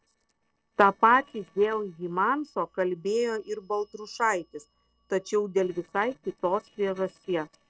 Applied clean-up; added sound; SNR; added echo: neural separator model SepFormer DNS4.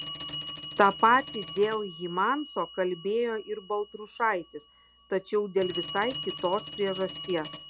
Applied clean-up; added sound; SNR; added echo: none; Telephone; 4 dB; none.